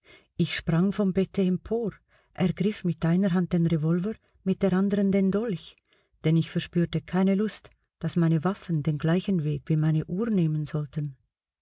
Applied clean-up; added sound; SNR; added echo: none; none; none; none.